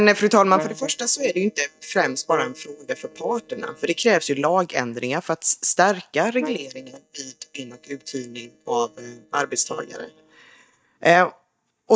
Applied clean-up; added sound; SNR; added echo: neural mask model DeepFilterNet 3.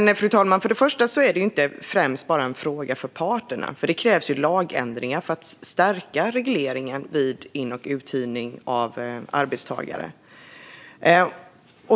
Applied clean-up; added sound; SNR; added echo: none; none; none; none.